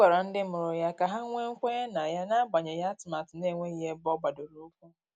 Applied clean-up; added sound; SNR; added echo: none; none; none; none.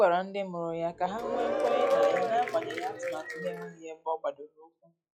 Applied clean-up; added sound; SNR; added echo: classical method log-MMSE.